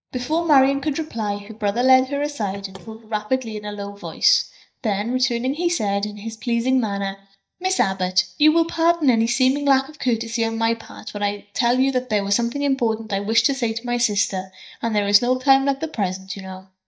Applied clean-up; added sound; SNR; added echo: neural mask model DeepFilterNet 3.